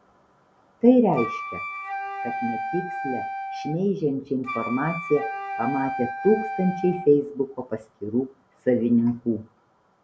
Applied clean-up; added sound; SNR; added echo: none; Wind instrument, woodwind instrument; 6 dB; none.